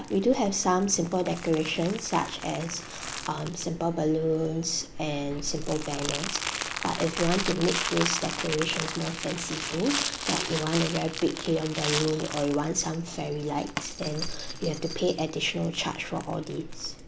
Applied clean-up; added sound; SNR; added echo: none; Crumpling, crinkling; 6 dB; none.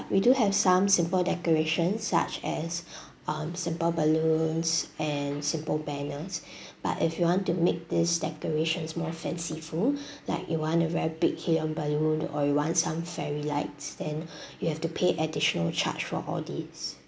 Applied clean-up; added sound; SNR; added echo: none; none; none; none.